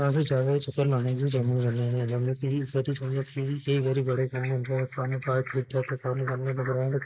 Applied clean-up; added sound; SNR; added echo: neural mask model Resemble Enhance denoiser.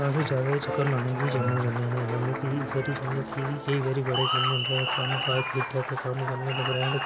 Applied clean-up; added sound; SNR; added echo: none; Applause; 3 dB; none.